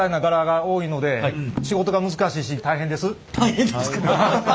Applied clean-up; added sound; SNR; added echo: none; Percussion; 13 dB; none.